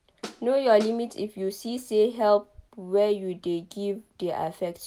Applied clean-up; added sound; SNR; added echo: none; Snare drum; 16 dB; none.